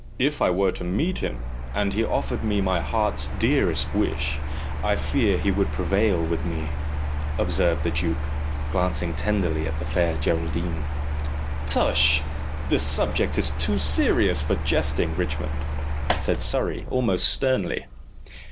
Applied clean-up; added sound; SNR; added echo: none; Mechanical fan; 2 dB; none.